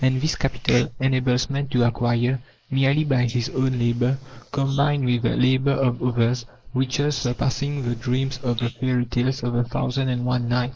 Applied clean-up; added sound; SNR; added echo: neural mask model Resemble Enhance denoiser.